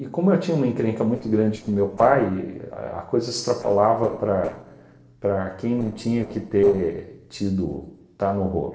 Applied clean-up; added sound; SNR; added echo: neural separator model SepFormer DNS4.